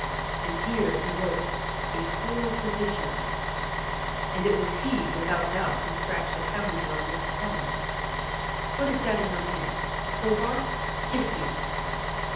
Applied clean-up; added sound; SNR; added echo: none; Bus; -2 dB; reverberation time 0.9 s.